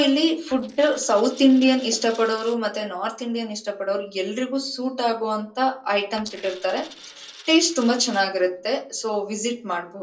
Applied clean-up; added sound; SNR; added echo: neural separator model SepFormer DNS4.